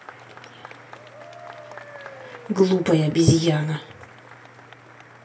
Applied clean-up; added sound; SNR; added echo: none; Applause / Crowd / Cheering; 17 dB; reverberation time 0.2 s.